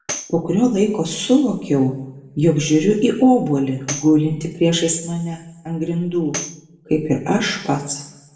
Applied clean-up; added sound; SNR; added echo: none; Tambourine; 15 dB; reverberation time 0.7 s.